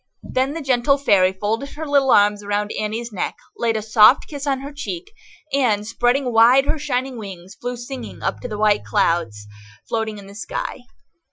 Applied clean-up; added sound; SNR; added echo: classical method Wiener filter.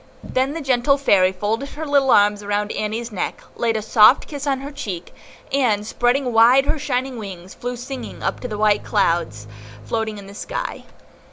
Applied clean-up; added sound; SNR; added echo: none; Bowed string instrument; 17 dB; none.